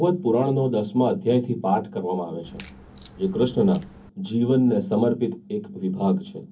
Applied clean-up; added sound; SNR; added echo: none; Crack; 19 dB; reverberation time 0.3 s.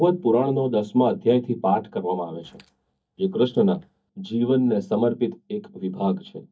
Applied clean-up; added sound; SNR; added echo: neural mask model DeepFilterNet 3.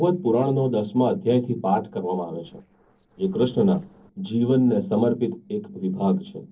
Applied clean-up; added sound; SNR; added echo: neural separator model SepFormer DNS4.